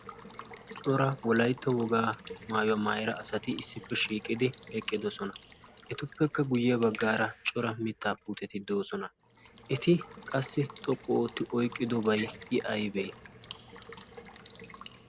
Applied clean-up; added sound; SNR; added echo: none; Water tap, faucet / Water / Liquid; 17 dB; none.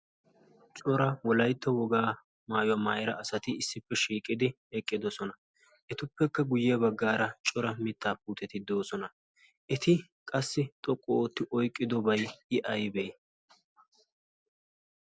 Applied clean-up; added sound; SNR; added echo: none; none; none; none.